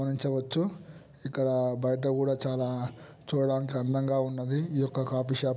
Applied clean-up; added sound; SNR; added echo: none; none; none; none.